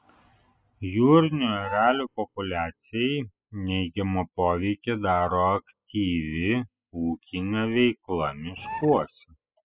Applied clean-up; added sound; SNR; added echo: classical method spectral subtraction.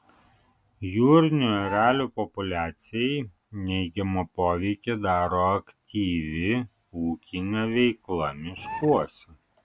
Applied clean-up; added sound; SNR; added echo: none; Bird; 10 dB; none.